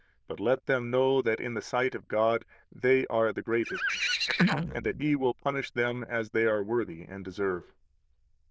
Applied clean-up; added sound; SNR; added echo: neural diffusion model UNIVERSE++.